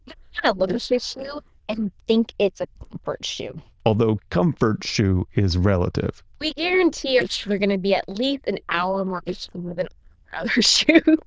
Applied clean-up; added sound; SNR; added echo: neural diffusion model UNIVERSE++.